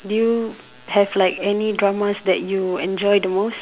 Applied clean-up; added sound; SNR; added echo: none; none; none; none.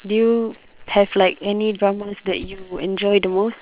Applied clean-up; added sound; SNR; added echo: neural separator model SepFormer WHAM!.